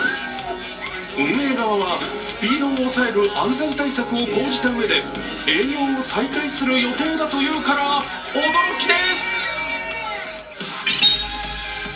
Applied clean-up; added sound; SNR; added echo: none; none; none; reverberation time 0.3 s.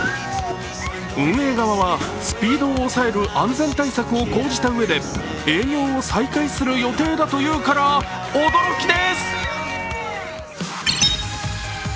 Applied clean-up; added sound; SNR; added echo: none; none; none; none.